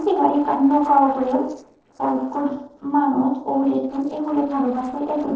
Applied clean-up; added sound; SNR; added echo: neural separator model SepFormer DNS4.